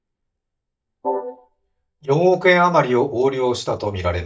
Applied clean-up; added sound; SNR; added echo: neural mask model DeepFilterNet 3.